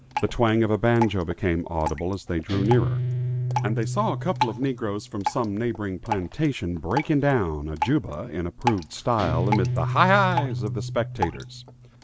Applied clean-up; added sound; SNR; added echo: none; Guitar + Drip; 4 dB; none.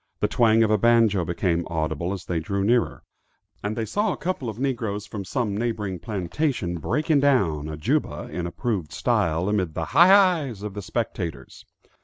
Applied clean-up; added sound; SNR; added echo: none; none; none; none.